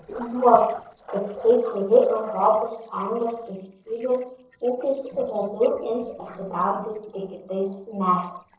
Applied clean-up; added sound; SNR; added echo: neural separator model SepFormer DNS4.